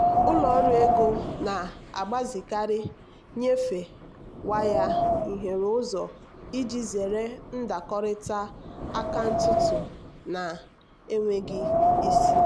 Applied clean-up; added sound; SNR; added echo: none; Wind; -2 dB; none.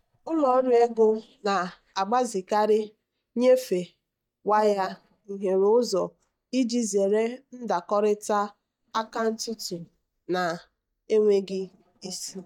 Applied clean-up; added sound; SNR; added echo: neural mask model DeepFilterNet 3.